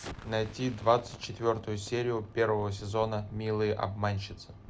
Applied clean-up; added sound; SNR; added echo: none; Explosion; 18 dB; none.